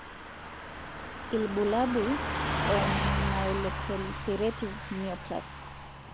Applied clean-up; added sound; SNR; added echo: none; Car passing by / Truck; 1 dB; none.